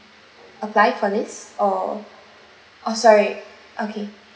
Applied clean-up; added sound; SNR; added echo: none; none; none; none.